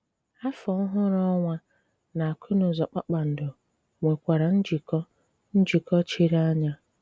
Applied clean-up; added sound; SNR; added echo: none; none; none; none.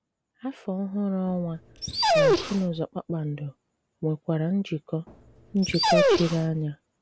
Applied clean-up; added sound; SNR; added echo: none; Dog; -4 dB; none.